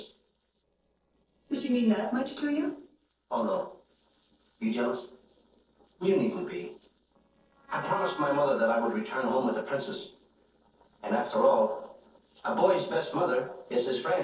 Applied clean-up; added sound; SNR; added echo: neural separator model SepFormer DNS4.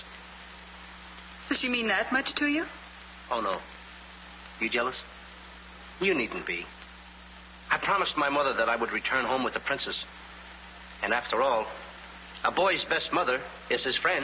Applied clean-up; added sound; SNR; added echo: none; none; none; none.